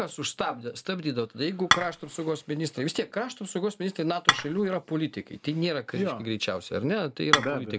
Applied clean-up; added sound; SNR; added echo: none; Dishes, pots, and pans / Chink, clink; -4 dB; none.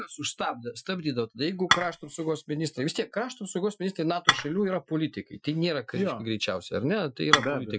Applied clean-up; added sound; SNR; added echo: classical method Wiener filter.